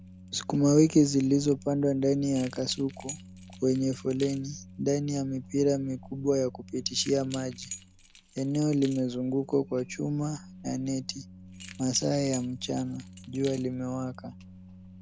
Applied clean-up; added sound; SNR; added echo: none; Organ + Keys jangling; 18 dB; none.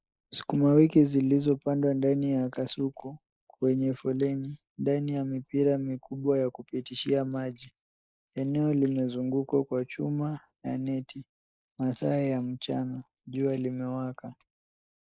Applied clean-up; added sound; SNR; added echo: neural mask model Resemble Enhance denoiser.